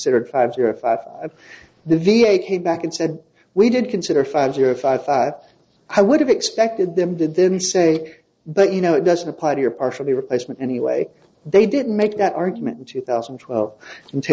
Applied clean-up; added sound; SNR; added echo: neural separator model SepFormer DNS4.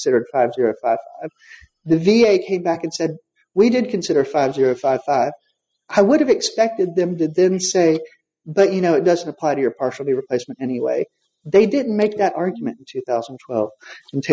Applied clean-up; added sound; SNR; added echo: classical method spectral subtraction.